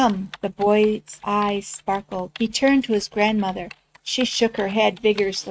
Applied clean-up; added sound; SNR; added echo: neural mask model RNNoise.